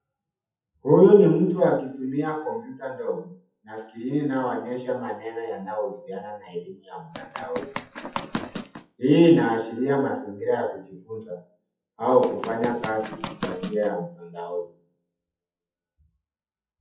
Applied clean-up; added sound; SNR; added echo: classical method WPE with log-MMSE.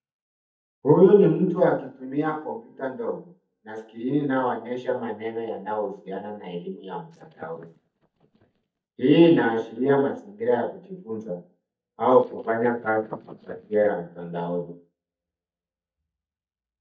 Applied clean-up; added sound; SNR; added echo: neural mask model DeepFilterNet 3.